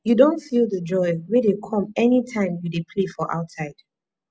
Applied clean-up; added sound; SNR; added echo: none; none; none; none.